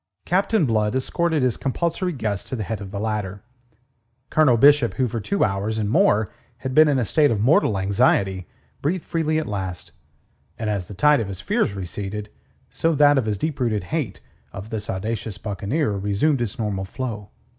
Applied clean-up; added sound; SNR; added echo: none; none; none; none.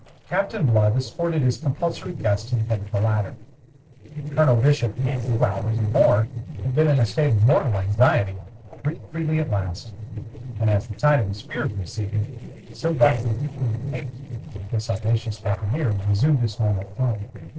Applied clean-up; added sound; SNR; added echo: neural separator model SepFormer DNS4.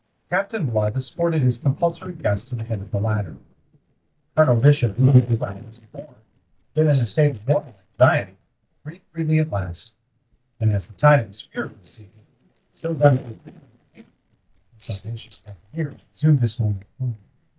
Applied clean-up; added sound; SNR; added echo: neural mask model DeepFilterNet 3.